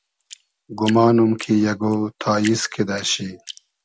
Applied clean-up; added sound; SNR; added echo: none; Drip; 19 dB; none.